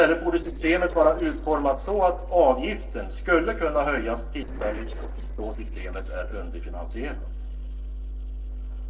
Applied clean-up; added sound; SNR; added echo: neural separator model SepFormer DNS4.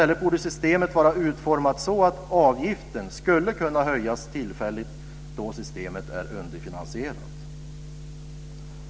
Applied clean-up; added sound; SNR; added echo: none; none; none; none.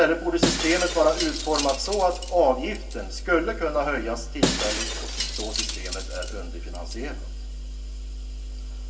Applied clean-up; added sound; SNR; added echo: none; Shatter; 5 dB; reverberation time 0.2 s.